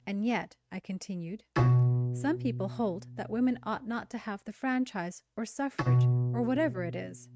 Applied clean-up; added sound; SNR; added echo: neural mask model RNNoise.